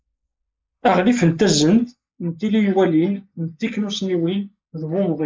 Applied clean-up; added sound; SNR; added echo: neural mask model Resemble Enhance denoiser.